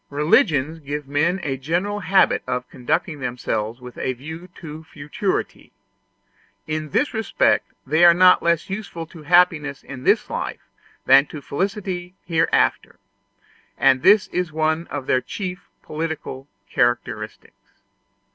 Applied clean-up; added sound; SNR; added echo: none; none; none; none.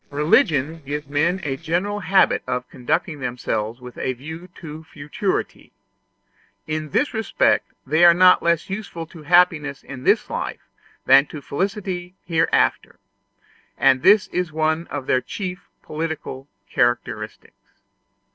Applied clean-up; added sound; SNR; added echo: neural separator model SepFormer DNS4.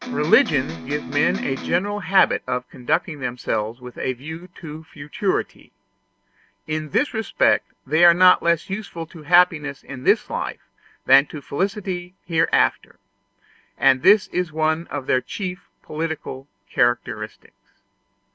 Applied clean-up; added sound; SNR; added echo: none; Electric guitar; 7 dB; none.